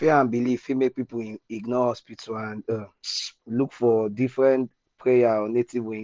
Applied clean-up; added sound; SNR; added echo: none; none; none; none.